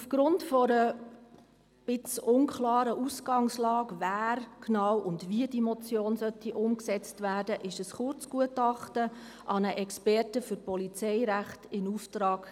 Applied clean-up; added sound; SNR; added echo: none; none; none; none.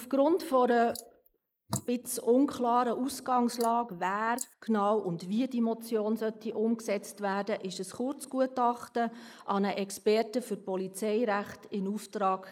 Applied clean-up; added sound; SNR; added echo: neural mask model Resemble Enhance denoiser.